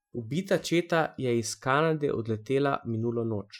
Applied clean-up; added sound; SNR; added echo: classical method Wiener filter.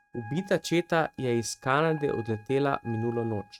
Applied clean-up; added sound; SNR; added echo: neural mask model RNNoise.